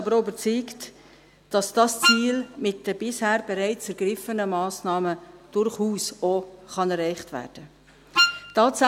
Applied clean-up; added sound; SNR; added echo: none; Wind instrument, woodwind instrument; -2 dB; none.